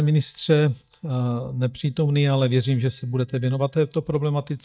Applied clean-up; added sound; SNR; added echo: neural mask model DeepFilterNet 3.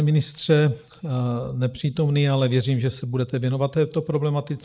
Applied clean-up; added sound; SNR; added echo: neural mask model Resemble Enhance denoiser.